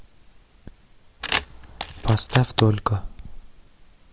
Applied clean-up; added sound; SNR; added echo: none; Camera; 2 dB; none.